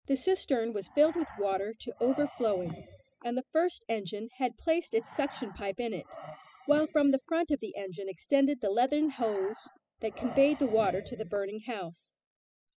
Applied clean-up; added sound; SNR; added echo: classical method spectral subtraction.